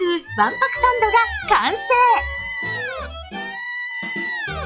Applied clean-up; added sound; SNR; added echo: classical method log-MMSE.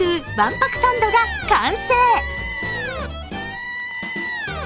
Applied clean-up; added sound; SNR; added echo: none; Squeak; 8 dB; none.